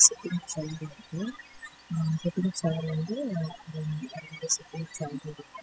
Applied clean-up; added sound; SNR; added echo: classical method spectral subtraction.